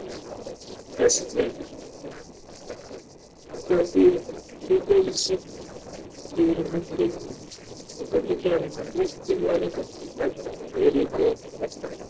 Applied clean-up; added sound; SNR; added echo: neural separator model SepFormer DNS4.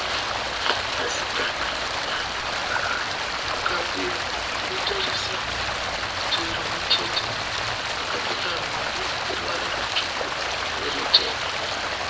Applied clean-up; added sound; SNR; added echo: none; Stream; -4 dB; reverberation time 0.7 s.